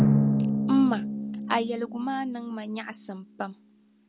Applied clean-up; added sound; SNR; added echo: none; Drum; -2 dB; none.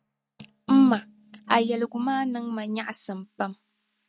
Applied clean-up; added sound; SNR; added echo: neural mask model RNNoise.